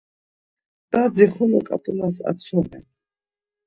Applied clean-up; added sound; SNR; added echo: neural mask model DeepFilterNet 3.